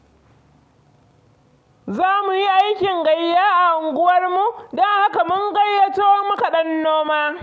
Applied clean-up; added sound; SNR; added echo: none; none; none; none.